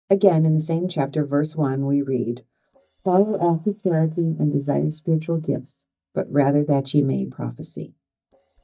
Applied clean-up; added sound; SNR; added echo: neural mask model DeepFilterNet 3.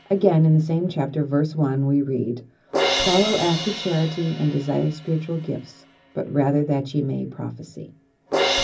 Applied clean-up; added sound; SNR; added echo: none; Crash cymbal; 7 dB; reverberation time 0.4 s.